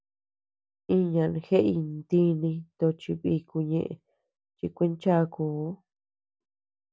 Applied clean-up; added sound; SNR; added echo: none; none; none; none.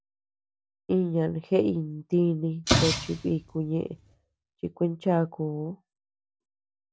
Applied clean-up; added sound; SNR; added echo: none; Explosion; 1 dB; none.